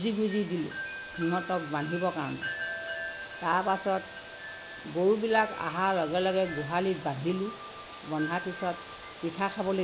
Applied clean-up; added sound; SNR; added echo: none; Wind chime; 11 dB; none.